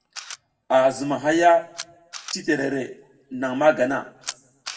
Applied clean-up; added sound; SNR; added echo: none; Camera; 18 dB; reverberation time 0.5 s.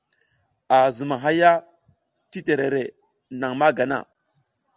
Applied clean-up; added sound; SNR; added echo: none; none; none; none.